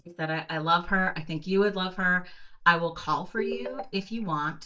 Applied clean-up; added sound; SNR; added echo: neural mask model DeepFilterNet 3.